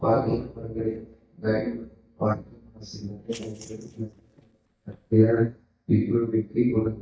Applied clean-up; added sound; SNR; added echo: neural mask model DeepFilterNet 3.